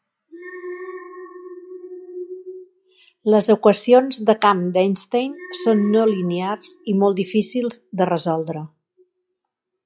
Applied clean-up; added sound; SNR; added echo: classical method log-MMSE.